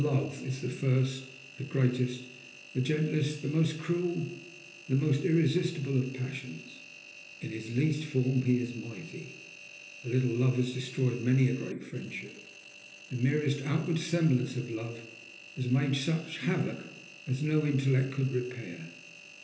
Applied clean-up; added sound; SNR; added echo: none; Engine; 19 dB; reverberation time 1.0 s.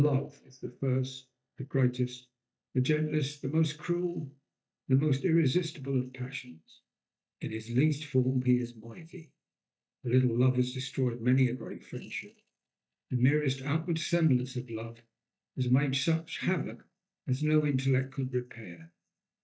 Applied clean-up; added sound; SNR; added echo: neural mask model DeepFilterNet 3.